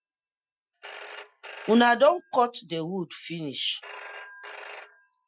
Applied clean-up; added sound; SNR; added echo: classical method Wiener filter.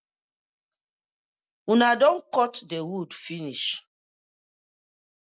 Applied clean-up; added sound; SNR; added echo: none; none; none; none.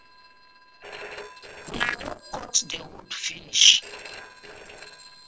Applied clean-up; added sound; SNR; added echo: neural separator model SepFormer DNS4.